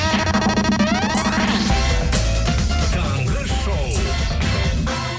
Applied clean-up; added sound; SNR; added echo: none; Rattle (instrument); 19 dB; none.